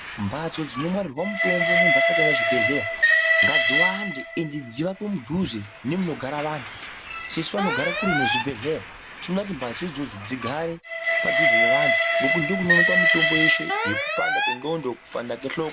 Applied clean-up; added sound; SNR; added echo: none; Alarm + Train; -5 dB; none.